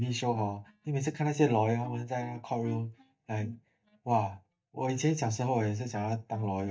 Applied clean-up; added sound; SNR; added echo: neural mask model DeepFilterNet 3.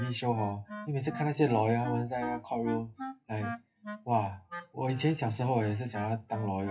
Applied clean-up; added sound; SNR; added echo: classical method WPE with log-MMSE.